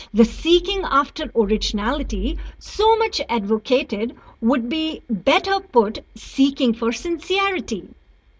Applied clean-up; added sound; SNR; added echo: none; none; none; none.